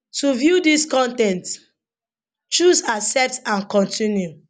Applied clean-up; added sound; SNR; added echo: none; none; none; none.